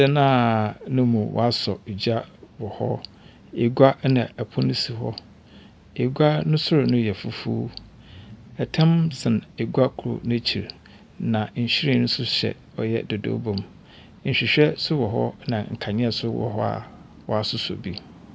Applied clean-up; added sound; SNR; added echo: none; none; none; none.